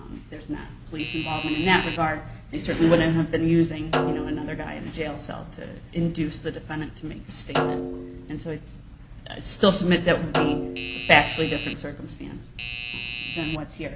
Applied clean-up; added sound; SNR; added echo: none; Doorbell + Snare drum; 5 dB; none.